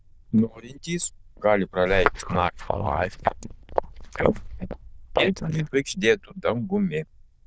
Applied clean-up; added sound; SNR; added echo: neural diffusion model UNIVERSE++.